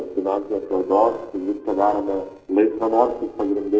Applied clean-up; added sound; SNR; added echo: neural separator model SepFormer DNS4.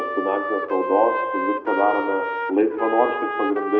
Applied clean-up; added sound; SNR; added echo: none; Trumpet; 4 dB; reverberation time 0.7 s.